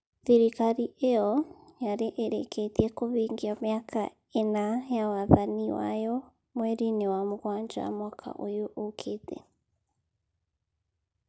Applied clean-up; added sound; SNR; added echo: none; none; none; none.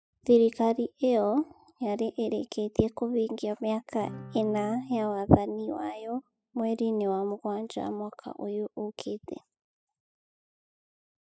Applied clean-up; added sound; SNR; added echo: classical method spectral subtraction.